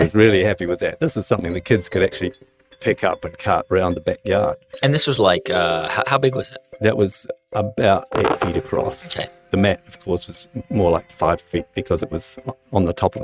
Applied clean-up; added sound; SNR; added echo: neural mask model RNNoise.